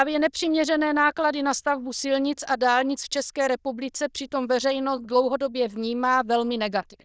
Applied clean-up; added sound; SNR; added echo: neural diffusion model UNIVERSE++.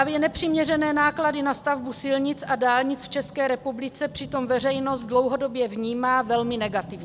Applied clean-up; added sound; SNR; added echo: none; Rain / Thunderstorm; 18 dB; none.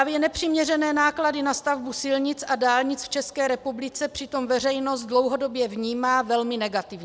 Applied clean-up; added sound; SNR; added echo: none; none; none; none.